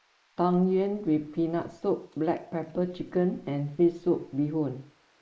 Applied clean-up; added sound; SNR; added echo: neural mask model Resemble Enhance denoiser.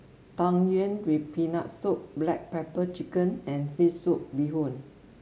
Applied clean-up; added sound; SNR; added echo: none; none; none; none.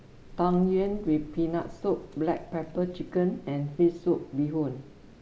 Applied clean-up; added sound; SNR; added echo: none; Bird; 18 dB; none.